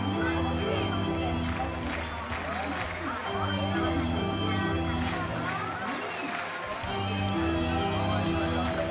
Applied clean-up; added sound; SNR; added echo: none; Organ; -5 dB; reverberation time 0.3 s.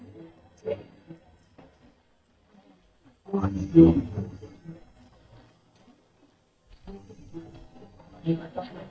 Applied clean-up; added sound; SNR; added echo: neural mask model DeepFilterNet 3.